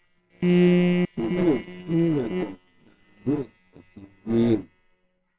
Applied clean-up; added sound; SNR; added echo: neural separator model SepFormer WHAMR!.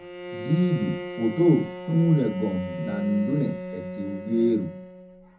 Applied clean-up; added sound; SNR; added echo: none; Bowed string instrument; 10 dB; reverberation time 0.4 s.